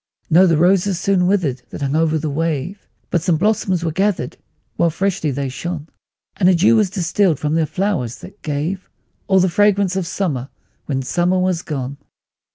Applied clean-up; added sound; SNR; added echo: none; none; none; none.